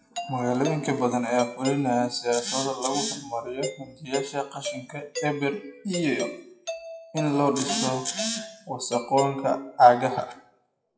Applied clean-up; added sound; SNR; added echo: classical method WPE with log-MMSE.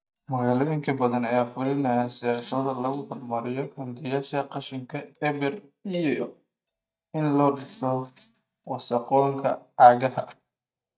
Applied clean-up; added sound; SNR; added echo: neural mask model DeepFilterNet 3.